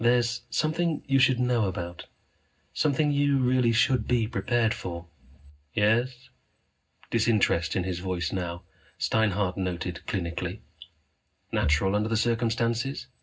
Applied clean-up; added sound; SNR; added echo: none; none; none; reverberation time 0.4 s.